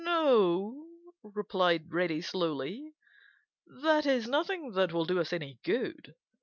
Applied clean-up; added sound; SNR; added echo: none; none; none; none.